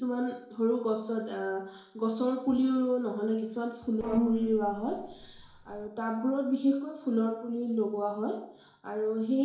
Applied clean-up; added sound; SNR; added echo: neural separator model SepFormer DNS4.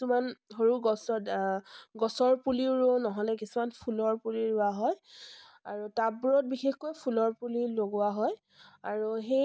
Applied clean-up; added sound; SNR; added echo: none; none; none; none.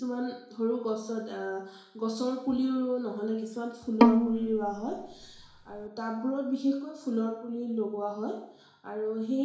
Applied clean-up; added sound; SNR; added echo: none; Bowed string instrument; -4 dB; reverberation time 0.7 s.